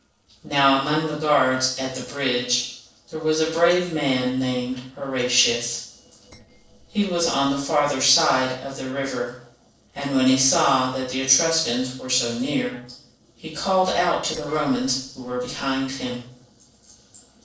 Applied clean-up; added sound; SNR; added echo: neural separator model SepFormer DNS4.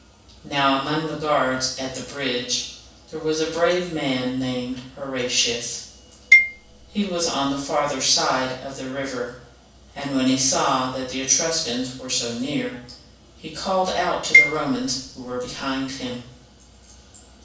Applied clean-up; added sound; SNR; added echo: none; Marimba, xylophone; -3 dB; reverberation time 0.7 s.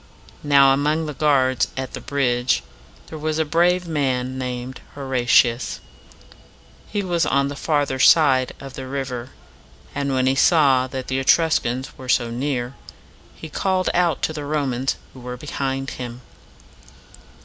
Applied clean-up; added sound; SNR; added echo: none; none; none; none.